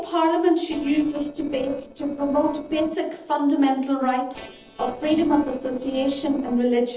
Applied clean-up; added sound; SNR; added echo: neural separator model SepFormer DNS4.